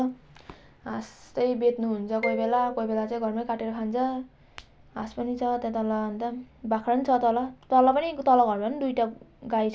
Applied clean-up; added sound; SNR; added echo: none; Marimba, xylophone; 13 dB; none.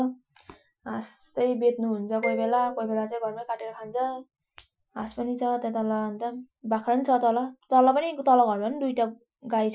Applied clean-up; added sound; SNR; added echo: classical method Wiener filter.